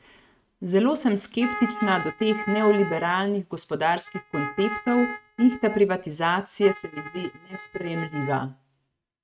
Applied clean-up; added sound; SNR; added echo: neural mask model RNNoise.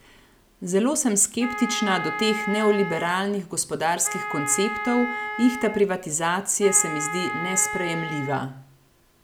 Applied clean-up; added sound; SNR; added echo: none; Wind instrument, woodwind instrument; 6 dB; none.